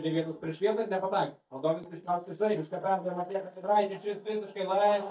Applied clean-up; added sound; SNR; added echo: neural mask model DeepFilterNet 3.